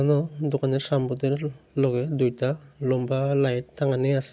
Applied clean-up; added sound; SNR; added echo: none; none; none; none.